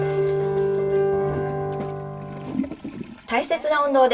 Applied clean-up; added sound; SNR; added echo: none; Toilet flush; 13 dB; reverberation time 2.6 s.